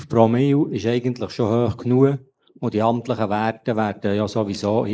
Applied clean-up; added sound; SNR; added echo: neural mask model Resemble Enhance denoiser.